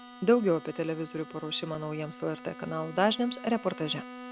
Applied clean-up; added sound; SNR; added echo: none; Bowed string instrument; 16 dB; none.